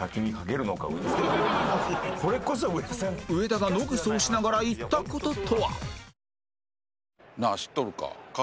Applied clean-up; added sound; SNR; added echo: none; none; none; none.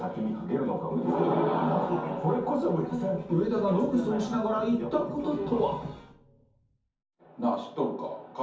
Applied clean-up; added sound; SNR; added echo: none; none; none; reverberation time 0.6 s.